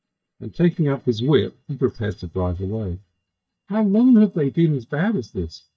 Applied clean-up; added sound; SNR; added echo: neural mask model DeepFilterNet 3.